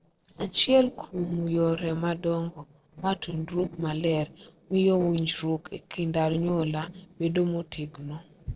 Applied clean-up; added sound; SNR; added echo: neural separator model SepFormer DNS4.